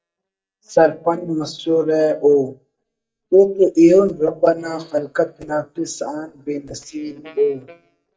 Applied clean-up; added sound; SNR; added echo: neural mask model DeepFilterNet 3.